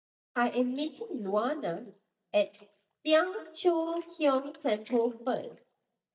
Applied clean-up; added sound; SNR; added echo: neural mask model DeepFilterNet 3.